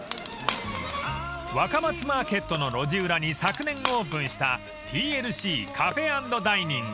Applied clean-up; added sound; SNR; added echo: none; Wood; 7 dB; none.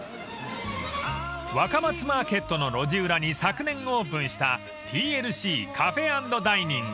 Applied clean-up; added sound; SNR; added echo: none; none; none; none.